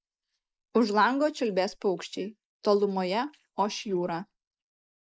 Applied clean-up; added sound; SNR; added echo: neural mask model Resemble Enhance denoiser.